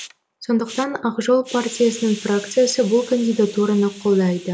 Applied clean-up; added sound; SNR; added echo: none; Hiss; 19 dB; none.